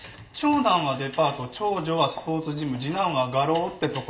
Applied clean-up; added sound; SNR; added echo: none; none; none; reverberation time 0.5 s.